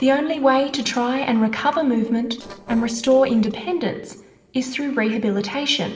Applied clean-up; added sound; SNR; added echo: neural separator model SepFormer DNS4.